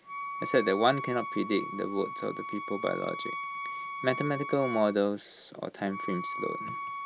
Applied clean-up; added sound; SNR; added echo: none; Wind instrument, woodwind instrument; 7 dB; none.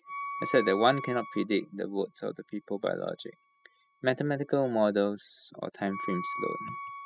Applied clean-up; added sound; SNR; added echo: classical method spectral subtraction.